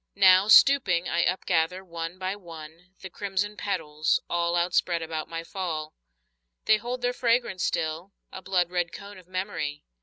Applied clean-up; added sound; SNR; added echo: none; none; none; none.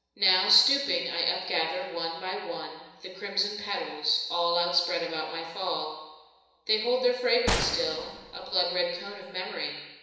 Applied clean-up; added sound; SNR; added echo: none; Gunshot, gunfire; 5 dB; reverberation time 1.0 s.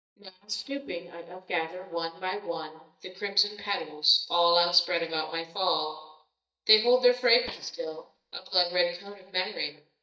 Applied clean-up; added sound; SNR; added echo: neural mask model DeepFilterNet 3.